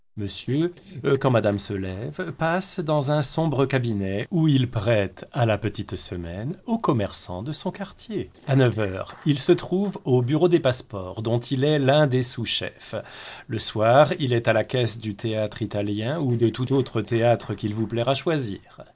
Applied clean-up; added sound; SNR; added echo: neural separator model SepFormer DNS4.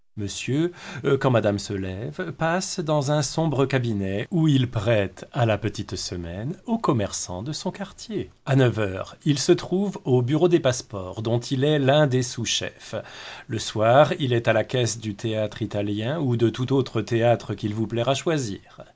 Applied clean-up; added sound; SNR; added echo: none; none; none; none.